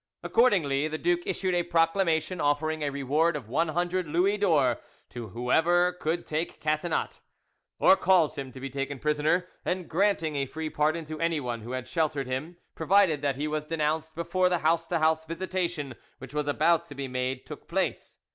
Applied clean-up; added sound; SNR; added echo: none; none; none; none.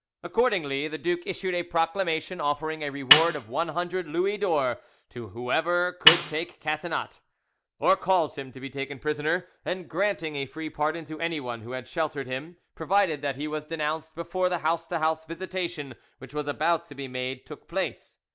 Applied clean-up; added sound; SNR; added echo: none; Snare drum; -3 dB; none.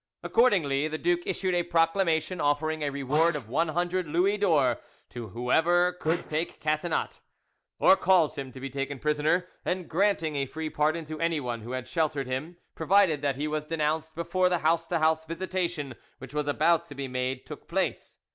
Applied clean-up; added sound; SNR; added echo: neural mask model Resemble Enhance denoiser.